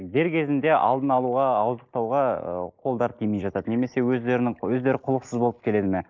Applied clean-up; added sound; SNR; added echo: neural mask model Resemble Enhance denoiser.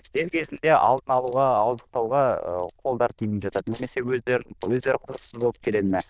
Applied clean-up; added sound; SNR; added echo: neural diffusion model UNIVERSE++.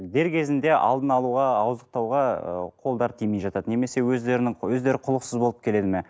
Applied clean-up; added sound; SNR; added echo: none; none; none; none.